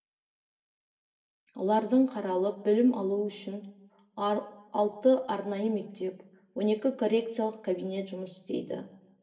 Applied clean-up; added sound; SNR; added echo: none; none; none; reverberation time 0.8 s.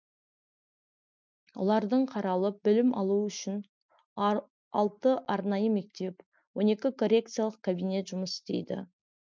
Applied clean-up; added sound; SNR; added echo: none; none; none; none.